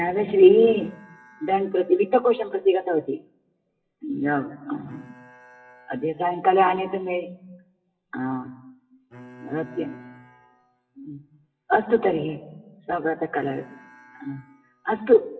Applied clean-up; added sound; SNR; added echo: classical method WPE with log-MMSE.